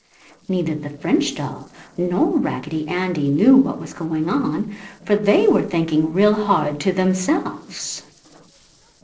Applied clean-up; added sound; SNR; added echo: neural separator model SepFormer DNS4.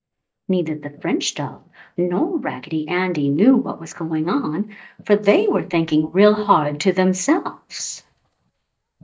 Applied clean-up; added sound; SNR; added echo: neural mask model DeepFilterNet 3.